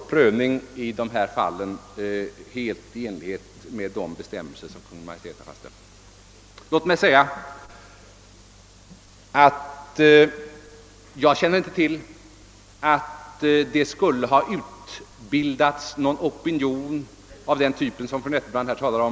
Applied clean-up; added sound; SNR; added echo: none; none; none; none.